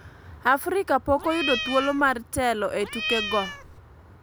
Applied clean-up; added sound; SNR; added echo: none; Cat; 5 dB; none.